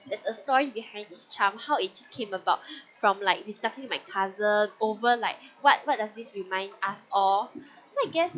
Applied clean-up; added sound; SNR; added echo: classical method log-MMSE.